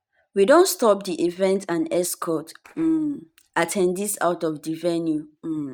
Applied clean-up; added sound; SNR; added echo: neural mask model RNNoise.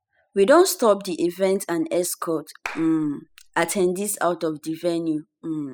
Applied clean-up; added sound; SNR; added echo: classical method spectral subtraction.